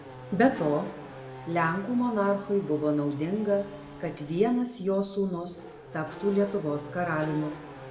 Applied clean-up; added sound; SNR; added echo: none; Race car, auto racing / Accelerating, revving, vroom; 15 dB; reverberation time 0.7 s.